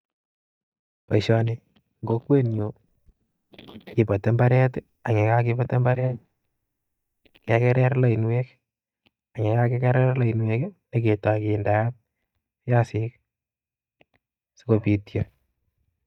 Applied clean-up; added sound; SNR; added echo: neural mask model DeepFilterNet 3.